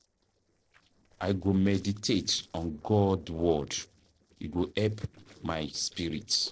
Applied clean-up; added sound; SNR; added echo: neural separator model SepFormer DNS4.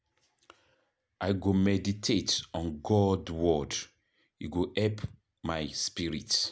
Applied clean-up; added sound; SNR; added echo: none; none; none; none.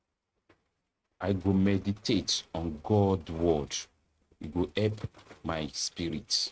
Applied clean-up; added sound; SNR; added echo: neural mask model RNNoise.